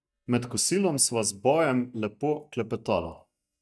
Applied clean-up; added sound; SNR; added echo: neural mask model DeepFilterNet 3.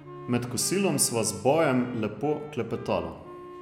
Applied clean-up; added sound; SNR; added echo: none; Wind instrument, woodwind instrument + Bowed string instrument; 16 dB; none.